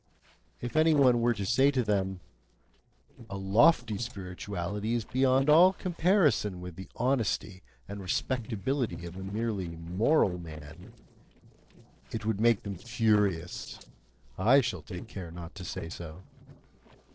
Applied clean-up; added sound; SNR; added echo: neural separator model SepFormer DNS4.